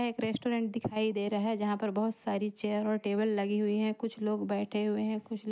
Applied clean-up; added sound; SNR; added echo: none; none; none; none.